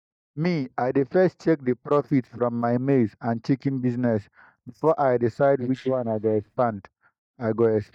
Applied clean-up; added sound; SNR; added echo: neural mask model DeepFilterNet 3.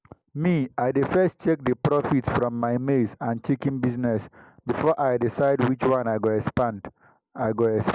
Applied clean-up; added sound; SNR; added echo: none; none; none; none.